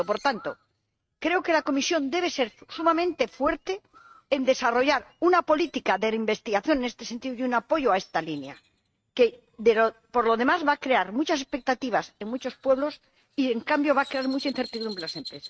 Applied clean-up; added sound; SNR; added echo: neural mask model RNNoise.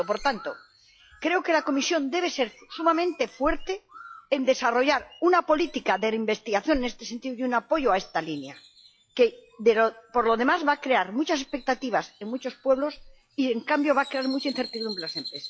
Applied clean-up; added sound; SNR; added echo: classical method log-MMSE.